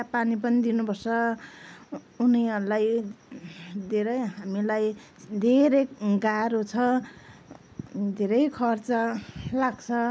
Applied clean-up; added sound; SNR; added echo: none; none; none; none.